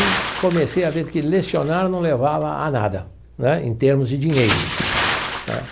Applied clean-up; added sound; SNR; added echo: none; Bathtub (filling or washing) / Splash, splatter; 6 dB; none.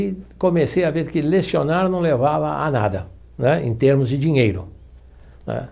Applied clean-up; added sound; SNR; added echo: none; none; none; none.